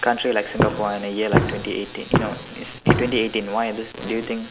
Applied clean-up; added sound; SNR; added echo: none; Walk, footsteps; -1 dB; none.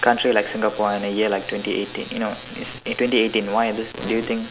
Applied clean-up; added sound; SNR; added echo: none; none; none; none.